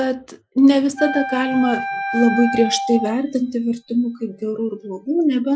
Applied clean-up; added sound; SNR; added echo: classical method Wiener filter.